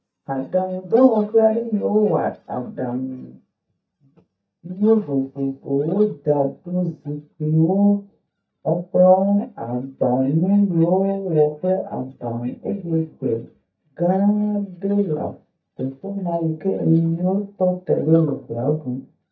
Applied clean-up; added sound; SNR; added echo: neural mask model DeepFilterNet 3.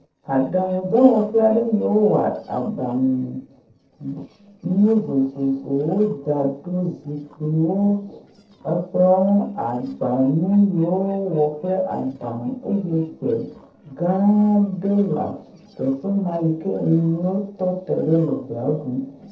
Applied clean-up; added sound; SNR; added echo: neural separator model SepFormer DNS4.